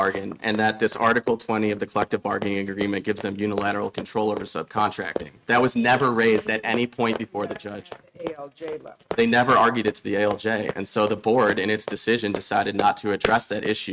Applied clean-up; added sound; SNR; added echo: neural mask model RNNoise.